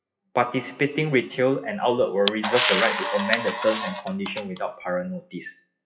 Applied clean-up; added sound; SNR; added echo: classical method WPE with log-MMSE.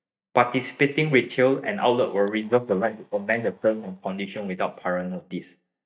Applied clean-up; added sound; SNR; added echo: neural mask model DeepFilterNet 3.